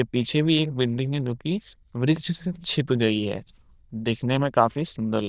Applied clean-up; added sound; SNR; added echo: neural diffusion model UNIVERSE++.